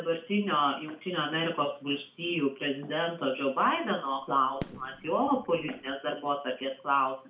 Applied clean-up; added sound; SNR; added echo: none; Fireworks; 16 dB; reverberation time 0.3 s.